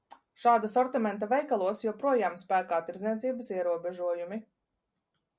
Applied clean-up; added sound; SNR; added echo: none; none; none; none.